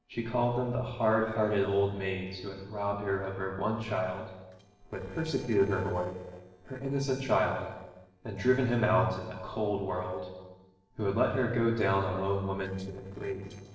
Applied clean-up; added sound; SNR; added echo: neural separator model SepFormer DNS4.